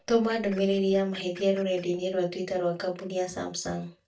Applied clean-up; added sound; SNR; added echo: neural mask model DeepFilterNet 3.